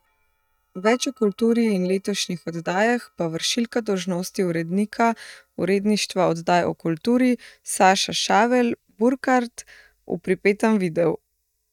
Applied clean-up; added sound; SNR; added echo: neural mask model DeepFilterNet 3.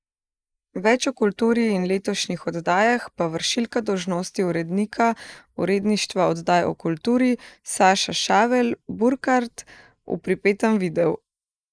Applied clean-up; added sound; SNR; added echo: neural mask model Resemble Enhance denoiser.